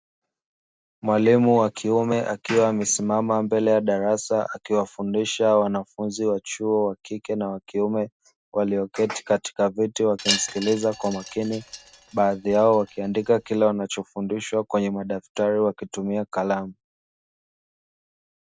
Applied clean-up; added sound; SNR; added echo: none; Wind chime; 10 dB; none.